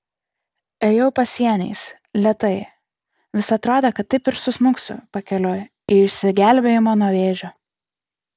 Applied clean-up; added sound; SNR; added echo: none; none; none; none.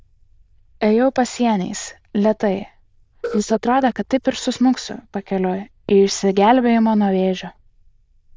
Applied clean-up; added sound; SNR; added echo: neural diffusion model UNIVERSE++.